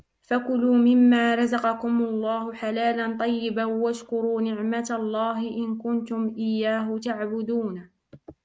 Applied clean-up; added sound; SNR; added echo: none; none; none; none.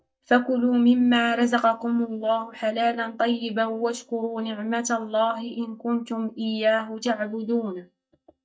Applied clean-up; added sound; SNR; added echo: neural mask model DeepFilterNet 3.